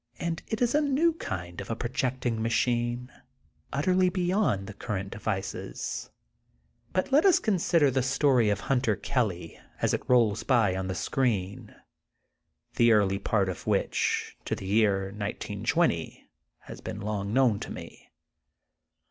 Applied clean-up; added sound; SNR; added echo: none; none; none; none.